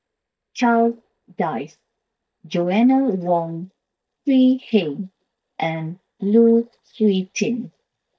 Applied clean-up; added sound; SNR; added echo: neural mask model DeepFilterNet 3.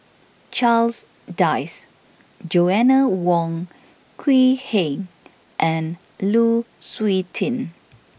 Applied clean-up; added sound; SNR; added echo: none; none; none; none.